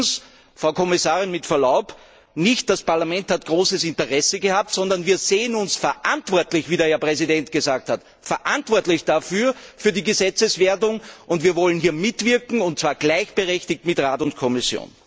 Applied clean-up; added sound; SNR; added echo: none; none; none; none.